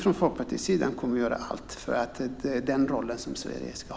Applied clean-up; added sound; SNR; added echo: none; none; none; none.